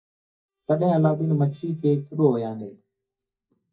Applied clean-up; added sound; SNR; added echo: neural mask model DeepFilterNet 3.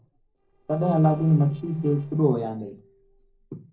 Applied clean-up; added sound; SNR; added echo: neural separator model SepFormer DNS4.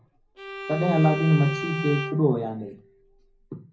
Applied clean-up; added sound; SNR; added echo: none; Bowed string instrument; 9 dB; reverberation time 0.4 s.